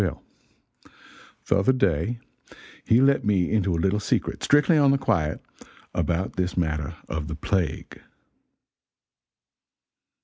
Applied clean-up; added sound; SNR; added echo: none; none; none; none.